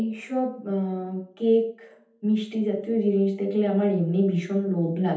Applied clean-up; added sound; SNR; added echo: none; none; none; reverberation time 0.6 s.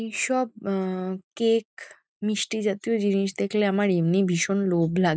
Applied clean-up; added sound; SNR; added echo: none; none; none; none.